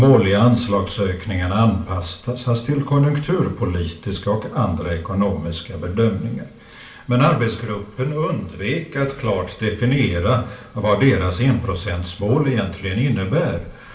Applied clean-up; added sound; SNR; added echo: none; none; none; reverberation time 0.4 s.